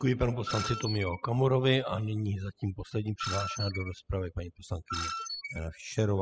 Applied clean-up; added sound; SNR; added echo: classical method spectral subtraction.